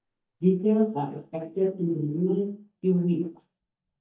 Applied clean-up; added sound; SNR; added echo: neural mask model DeepFilterNet 3.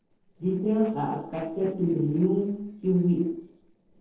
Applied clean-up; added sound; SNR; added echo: neural separator model SepFormer DNS4.